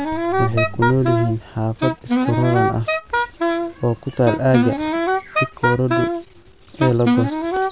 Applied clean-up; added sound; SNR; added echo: none; Wind instrument, woodwind instrument; 0 dB; none.